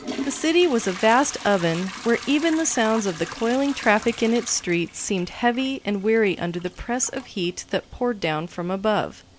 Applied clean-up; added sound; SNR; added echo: none; Trickle, dribble / Toilet flush / Hiss; 15 dB; none.